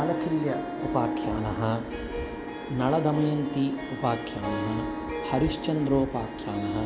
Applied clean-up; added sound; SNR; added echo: none; Harp; 6 dB; none.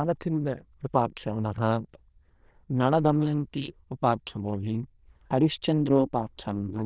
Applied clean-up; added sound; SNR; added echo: neural diffusion model UNIVERSE++.